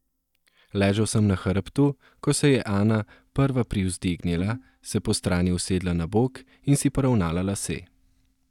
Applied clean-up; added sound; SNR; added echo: neural mask model DeepFilterNet 3.